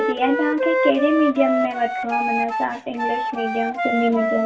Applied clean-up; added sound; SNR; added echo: none; Wind instrument, woodwind instrument; 1 dB; reverberation time 0.2 s.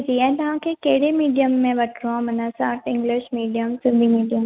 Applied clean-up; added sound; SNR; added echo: none; none; none; none.